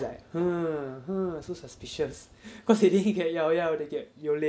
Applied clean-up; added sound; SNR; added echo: none; none; none; none.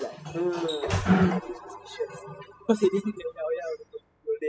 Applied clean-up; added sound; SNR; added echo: classical method spectral subtraction.